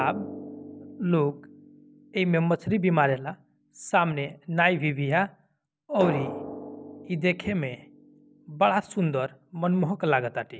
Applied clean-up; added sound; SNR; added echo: none; Drum; 14 dB; none.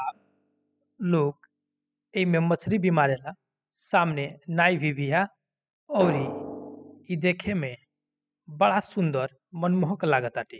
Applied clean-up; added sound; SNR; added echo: classical method spectral subtraction.